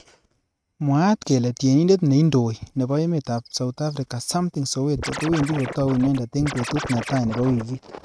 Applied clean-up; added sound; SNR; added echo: neural mask model RNNoise.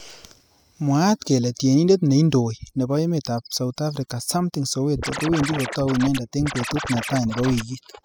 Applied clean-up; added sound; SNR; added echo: classical method spectral subtraction.